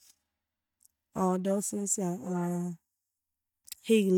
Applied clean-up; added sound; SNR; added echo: neural mask model DeepFilterNet 3.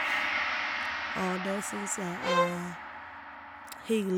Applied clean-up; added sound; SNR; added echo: none; Bowed string instrument + Gong; -2 dB; none.